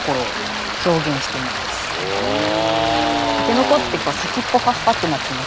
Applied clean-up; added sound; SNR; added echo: none; Stream; 4 dB; none.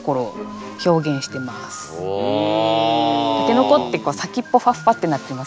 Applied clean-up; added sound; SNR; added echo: none; none; none; none.